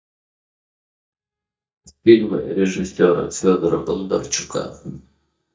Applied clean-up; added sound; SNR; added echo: neural mask model DeepFilterNet 3.